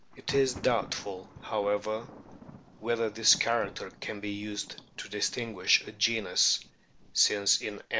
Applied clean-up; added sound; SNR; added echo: none; Thunder; 19 dB; none.